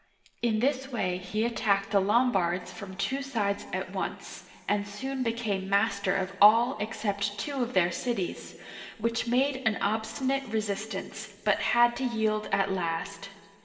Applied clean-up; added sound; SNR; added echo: none; none; none; reverberation time 2.2 s.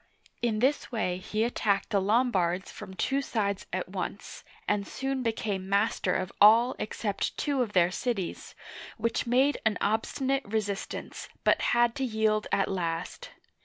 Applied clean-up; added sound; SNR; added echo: none; none; none; none.